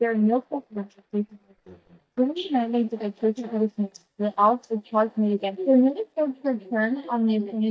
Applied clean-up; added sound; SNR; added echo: neural mask model DeepFilterNet 3.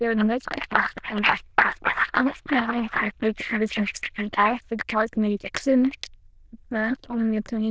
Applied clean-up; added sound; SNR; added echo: neural diffusion model UNIVERSE++.